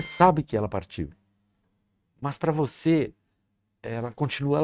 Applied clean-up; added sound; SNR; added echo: neural mask model RNNoise.